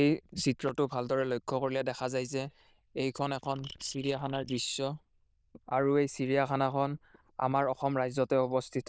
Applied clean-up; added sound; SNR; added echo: neural diffusion model UNIVERSE++.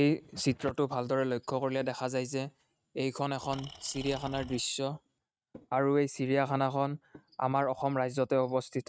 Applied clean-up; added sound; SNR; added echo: neural mask model RNNoise.